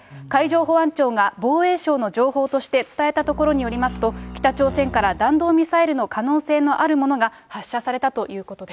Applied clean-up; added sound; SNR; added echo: none; Bowed string instrument; 14 dB; none.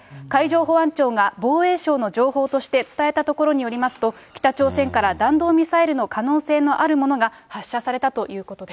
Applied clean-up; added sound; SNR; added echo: none; none; none; none.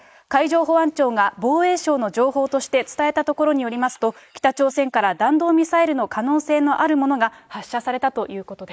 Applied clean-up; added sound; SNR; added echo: neural mask model Resemble Enhance denoiser.